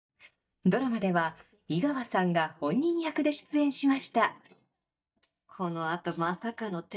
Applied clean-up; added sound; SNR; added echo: neural mask model DeepFilterNet 3.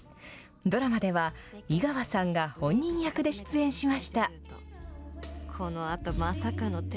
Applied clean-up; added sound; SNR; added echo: none; none; none; none.